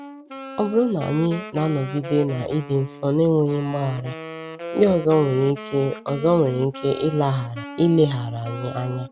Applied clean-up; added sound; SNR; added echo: none; Wind instrument, woodwind instrument; 14 dB; none.